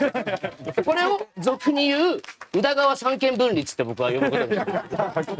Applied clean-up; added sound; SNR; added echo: neural mask model RNNoise.